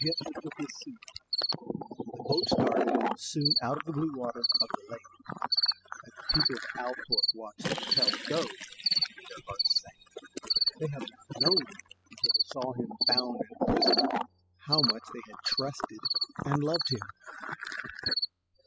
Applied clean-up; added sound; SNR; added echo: classical method spectral subtraction.